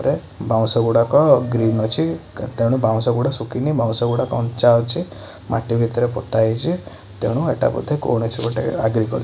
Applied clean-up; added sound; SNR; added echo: none; none; none; none.